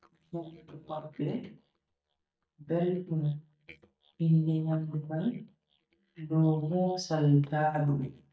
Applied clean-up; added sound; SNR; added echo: neural mask model DeepFilterNet 3.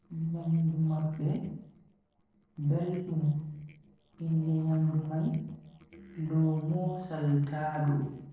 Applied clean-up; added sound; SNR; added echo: neural separator model SepFormer DNS4.